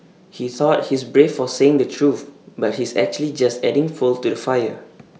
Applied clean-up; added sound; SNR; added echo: none; none; none; none.